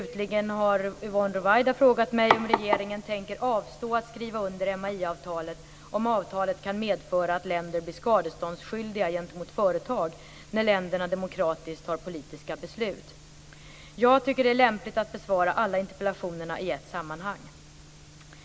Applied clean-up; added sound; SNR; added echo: none; none; none; none.